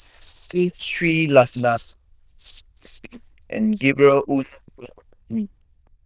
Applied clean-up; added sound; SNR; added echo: neural diffusion model UNIVERSE++.